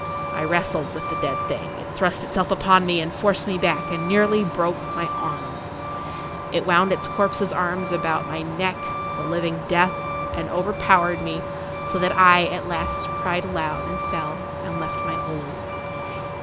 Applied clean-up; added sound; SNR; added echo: none; Truck; 5 dB; none.